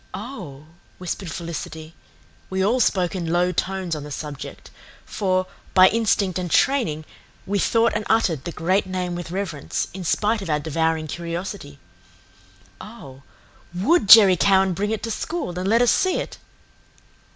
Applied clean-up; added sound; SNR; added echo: none; none; none; none.